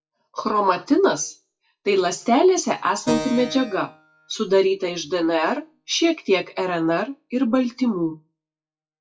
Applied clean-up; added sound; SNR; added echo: classical method WPE with log-MMSE.